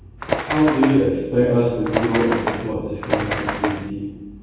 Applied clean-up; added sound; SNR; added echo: none; Bird; 4 dB; reverberation time 1.3 s.